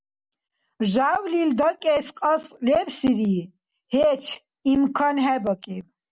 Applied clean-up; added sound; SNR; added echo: none; none; none; none.